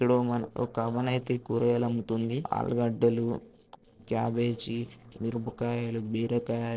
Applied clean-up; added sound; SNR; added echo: neural separator model SepFormer DNS4.